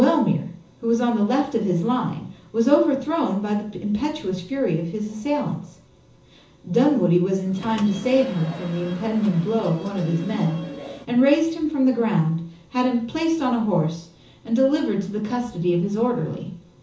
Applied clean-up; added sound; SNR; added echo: none; Subway, metro, underground / Sliding door; 14 dB; reverberation time 0.7 s.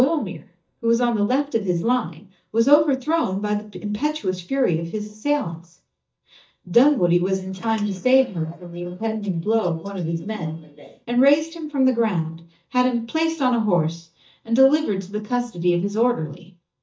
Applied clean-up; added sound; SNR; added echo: neural mask model DeepFilterNet 3.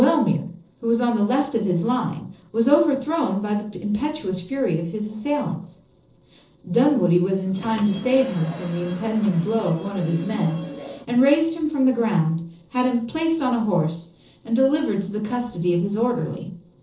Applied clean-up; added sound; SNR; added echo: neural separator model SepFormer DNS4.